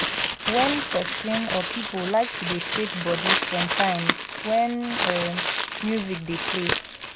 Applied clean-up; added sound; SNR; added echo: none; Crumpling, crinkling; 0 dB; none.